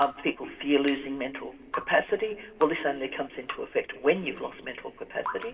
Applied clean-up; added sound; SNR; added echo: none; Drip; 13 dB; reverberation time 2.0 s.